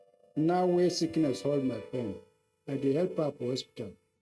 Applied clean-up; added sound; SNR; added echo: neural mask model RNNoise.